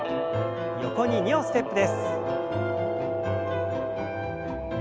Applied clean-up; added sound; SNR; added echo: none; Guitar; 1 dB; none.